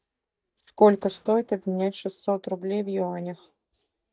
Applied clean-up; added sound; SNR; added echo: neural mask model DeepFilterNet 3.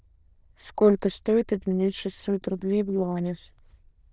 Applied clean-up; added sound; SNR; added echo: neural diffusion model UNIVERSE++.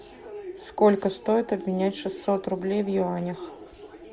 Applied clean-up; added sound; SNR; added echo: none; none; none; none.